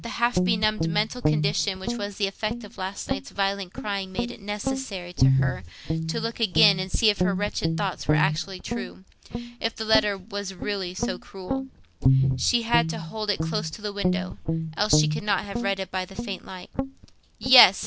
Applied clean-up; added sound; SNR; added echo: none; Guitar; 0 dB; none.